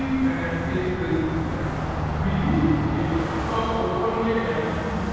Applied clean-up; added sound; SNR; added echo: none; Car passing by; 1 dB; reverberation time 2.2 s.